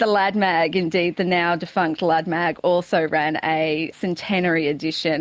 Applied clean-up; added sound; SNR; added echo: none; none; none; none.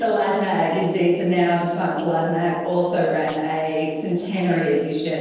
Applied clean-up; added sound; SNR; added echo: neural separator model SepFormer DNS4.